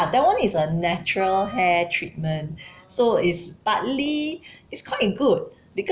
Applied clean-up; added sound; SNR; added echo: none; Wind instrument, woodwind instrument; 18 dB; none.